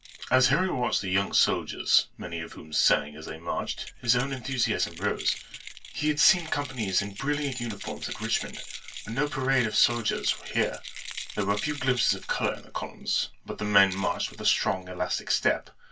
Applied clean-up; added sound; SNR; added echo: none; Keys jangling; 13 dB; reverberation time 0.1 s.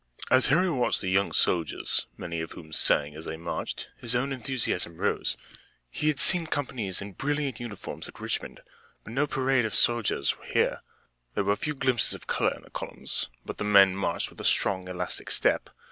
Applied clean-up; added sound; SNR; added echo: none; none; none; none.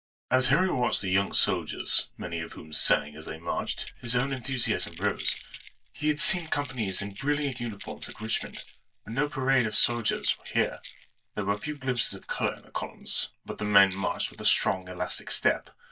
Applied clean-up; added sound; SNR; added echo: neural mask model DeepFilterNet 3.